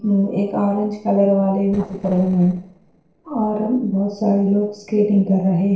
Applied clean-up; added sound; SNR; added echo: neural separator model SepFormer DNS4.